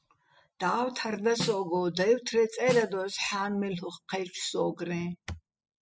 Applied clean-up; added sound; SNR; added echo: classical method spectral subtraction.